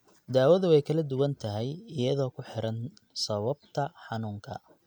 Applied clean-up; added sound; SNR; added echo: none; none; none; none.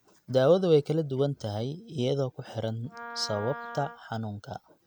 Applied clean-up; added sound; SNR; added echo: none; Wind instrument, woodwind instrument; 14 dB; none.